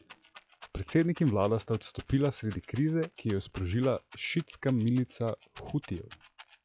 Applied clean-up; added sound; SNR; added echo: classical method log-MMSE.